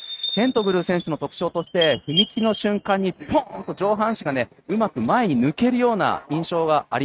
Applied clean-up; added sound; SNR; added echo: neural mask model RNNoise.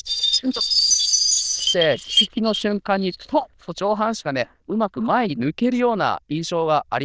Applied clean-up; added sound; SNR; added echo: neural diffusion model UNIVERSE++.